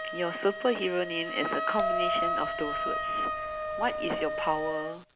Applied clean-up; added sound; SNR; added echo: none; Bell + Wind instrument, woodwind instrument; 0 dB; none.